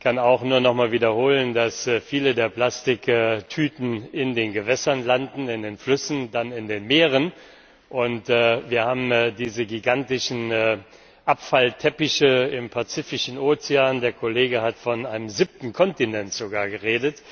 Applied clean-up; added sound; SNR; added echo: none; none; none; none.